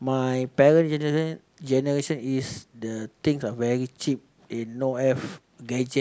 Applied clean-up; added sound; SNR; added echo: none; none; none; none.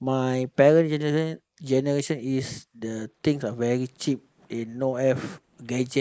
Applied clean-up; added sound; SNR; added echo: neural mask model Resemble Enhance denoiser.